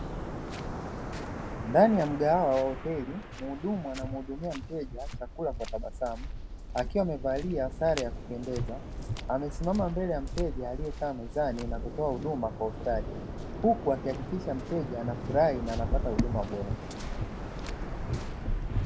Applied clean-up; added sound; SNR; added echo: none; Waves, surf; 4 dB; none.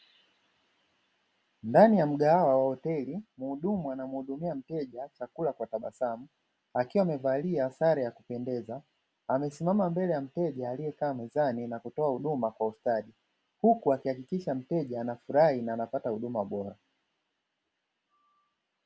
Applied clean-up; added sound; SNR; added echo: none; none; none; none.